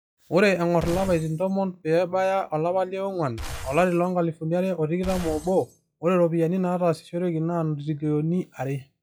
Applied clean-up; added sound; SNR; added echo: classical method log-MMSE.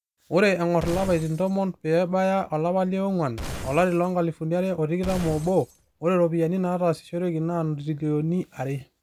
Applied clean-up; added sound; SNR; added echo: none; Glass; 12 dB; none.